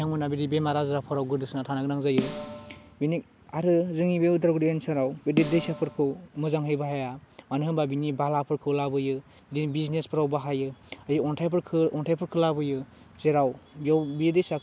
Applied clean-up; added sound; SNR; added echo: none; Snare drum; 10 dB; none.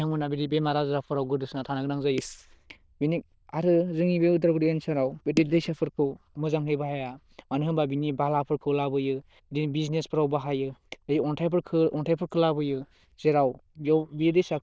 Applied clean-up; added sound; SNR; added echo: neural diffusion model UNIVERSE++.